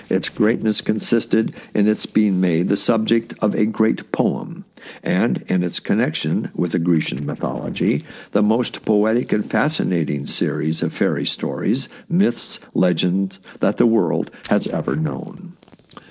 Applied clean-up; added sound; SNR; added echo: neural separator model SepFormer DNS4.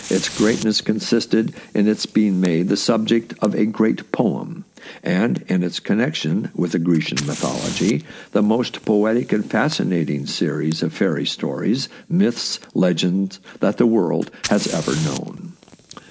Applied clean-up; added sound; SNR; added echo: none; Fire; 18 dB; none.